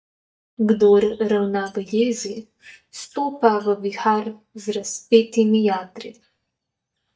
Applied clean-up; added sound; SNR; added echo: neural mask model DeepFilterNet 3.